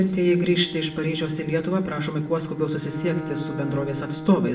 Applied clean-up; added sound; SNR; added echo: none; Bowed string instrument; 11 dB; reverberation time 0.5 s.